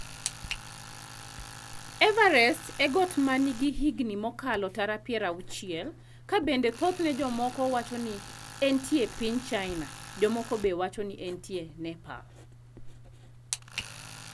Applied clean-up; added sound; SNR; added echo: none; Tools + Writing; 14 dB; none.